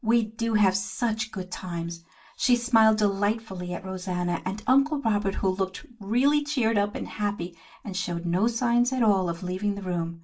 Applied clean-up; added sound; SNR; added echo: none; none; none; reverberation time 0.2 s.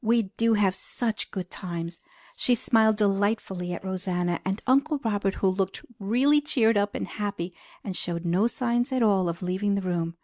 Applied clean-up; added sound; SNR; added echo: none; none; none; none.